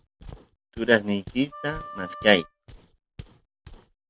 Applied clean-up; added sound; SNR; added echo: none; Wind instrument, woodwind instrument + Walk, footsteps; 16 dB; none.